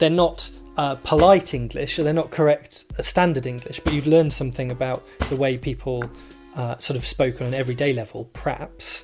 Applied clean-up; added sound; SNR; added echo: none; Cutlery, silverware / Drawer open or close; 12 dB; none.